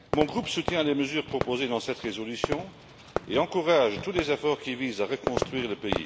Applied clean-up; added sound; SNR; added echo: none; Fireworks; 7 dB; none.